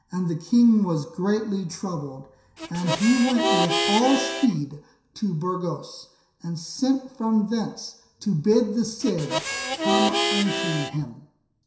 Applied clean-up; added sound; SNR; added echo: none; Harmonica; 1 dB; reverberation time 0.7 s.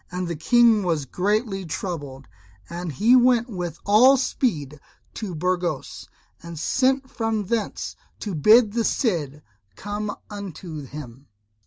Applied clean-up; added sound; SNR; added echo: none; none; none; none.